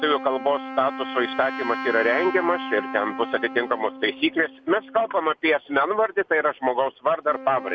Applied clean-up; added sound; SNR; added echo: none; Wind instrument, woodwind instrument; 11 dB; none.